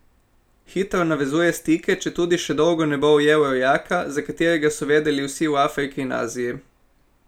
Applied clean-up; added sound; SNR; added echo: none; none; none; none.